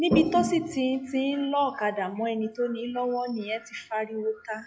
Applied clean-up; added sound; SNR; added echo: classical method log-MMSE.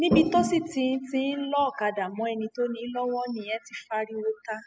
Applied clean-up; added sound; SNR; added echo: classical method spectral subtraction.